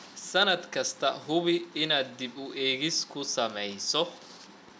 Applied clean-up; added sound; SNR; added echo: none; none; none; none.